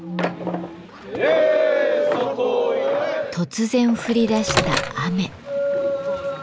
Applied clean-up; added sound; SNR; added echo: none; Microwave oven; 5 dB; none.